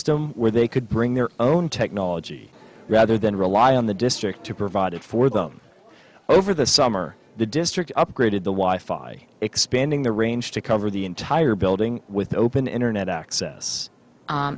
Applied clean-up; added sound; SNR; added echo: none; none; none; none.